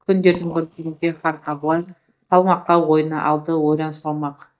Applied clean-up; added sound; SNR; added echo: neural mask model DeepFilterNet 3.